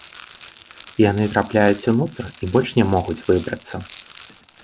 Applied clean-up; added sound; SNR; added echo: none; Rattle; 20 dB; none.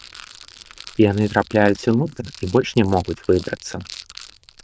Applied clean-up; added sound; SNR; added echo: neural diffusion model UNIVERSE++.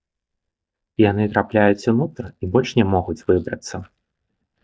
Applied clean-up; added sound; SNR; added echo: neural mask model DeepFilterNet 3.